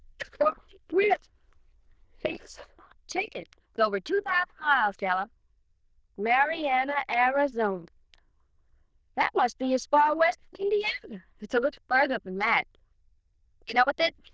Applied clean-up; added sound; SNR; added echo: neural diffusion model UNIVERSE++.